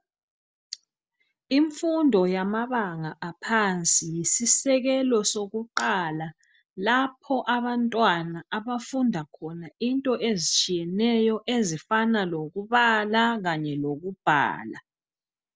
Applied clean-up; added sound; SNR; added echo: none; none; none; none.